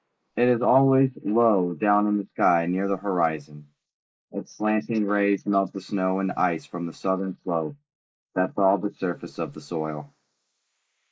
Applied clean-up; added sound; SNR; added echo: neural mask model Resemble Enhance denoiser.